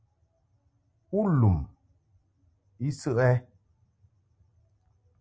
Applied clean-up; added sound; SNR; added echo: none; none; none; none.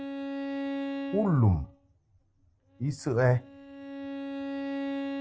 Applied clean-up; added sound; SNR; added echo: none; Bowed string instrument; 6 dB; none.